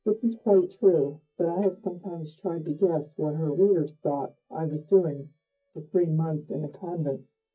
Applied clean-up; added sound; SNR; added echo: neural mask model DeepFilterNet 3.